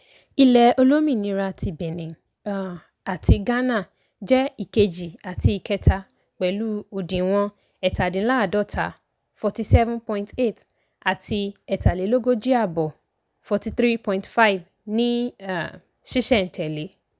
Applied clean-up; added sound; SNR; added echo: none; none; none; none.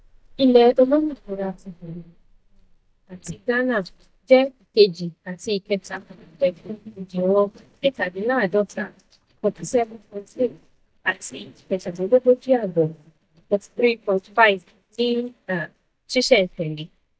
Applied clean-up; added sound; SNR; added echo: neural mask model DeepFilterNet 3.